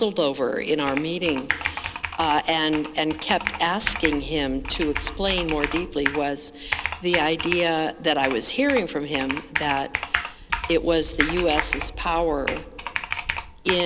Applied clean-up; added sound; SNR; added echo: none; Boom + Computer keyboard; 6 dB; none.